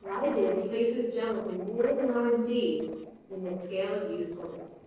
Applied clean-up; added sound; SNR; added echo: neural separator model SepFormer DNS4.